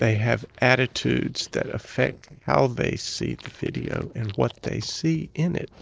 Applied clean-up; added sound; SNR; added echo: neural separator model SepFormer DNS4.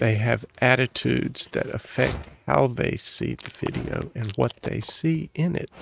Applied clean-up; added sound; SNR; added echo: neural mask model RNNoise.